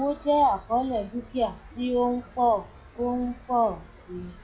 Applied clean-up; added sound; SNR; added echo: classical method log-MMSE.